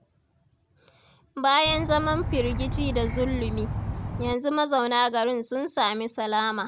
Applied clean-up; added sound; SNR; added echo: none; Insect; 3 dB; none.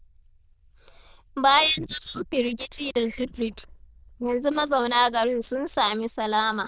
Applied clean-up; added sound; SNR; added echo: neural diffusion model UNIVERSE++.